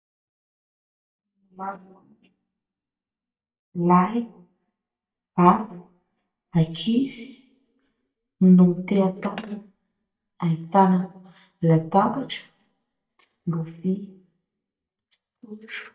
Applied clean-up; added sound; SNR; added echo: neural mask model DeepFilterNet 3.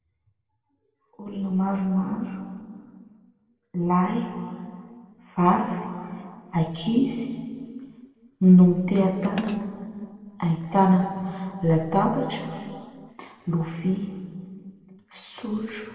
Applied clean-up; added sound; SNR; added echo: neural separator model SepFormer DNS4.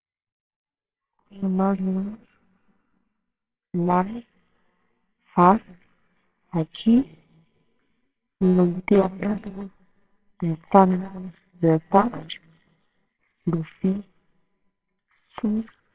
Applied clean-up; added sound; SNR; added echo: neural separator model SepFormer WHAMR!.